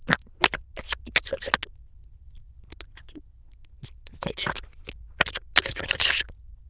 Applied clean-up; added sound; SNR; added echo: neural diffusion model UNIVERSE++.